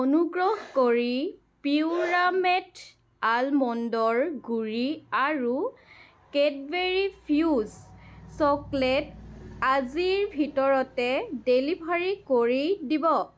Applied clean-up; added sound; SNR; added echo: none; none; none; none.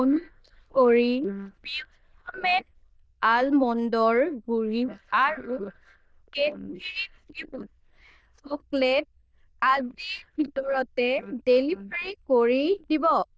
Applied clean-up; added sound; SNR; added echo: neural diffusion model UNIVERSE++.